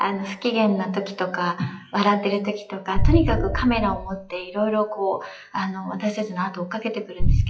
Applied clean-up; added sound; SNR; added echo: classical method WPE with log-MMSE.